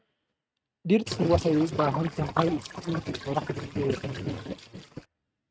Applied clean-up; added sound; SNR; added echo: neural mask model RNNoise.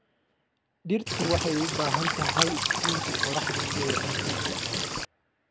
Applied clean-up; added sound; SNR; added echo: none; Cricket / Water; -4 dB; none.